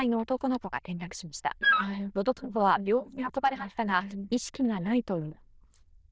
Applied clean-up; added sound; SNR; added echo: neural diffusion model UNIVERSE++.